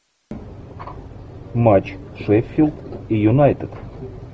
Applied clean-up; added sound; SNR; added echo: none; none; none; none.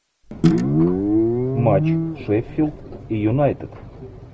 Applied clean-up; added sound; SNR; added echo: none; Guitar; -3 dB; none.